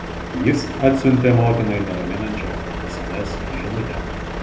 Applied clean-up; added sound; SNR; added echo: none; Truck; 7 dB; reverberation time 0.7 s.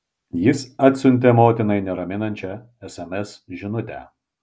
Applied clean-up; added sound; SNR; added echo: none; none; none; none.